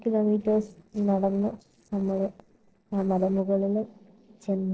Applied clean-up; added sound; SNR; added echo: neural separator model SepFormer DNS4.